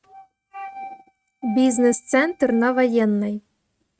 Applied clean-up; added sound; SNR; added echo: neural mask model RNNoise.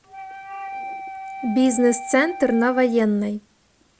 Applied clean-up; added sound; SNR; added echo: none; Wind instrument, woodwind instrument; 13 dB; none.